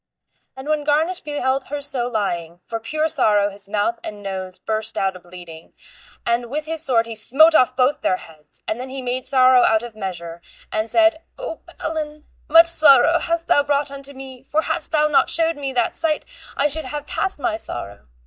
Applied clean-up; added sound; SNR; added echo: neural mask model DeepFilterNet 3.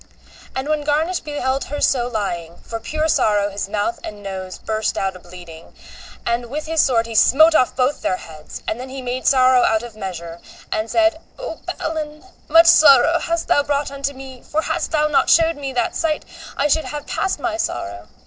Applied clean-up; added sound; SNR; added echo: neural separator model SepFormer DNS4.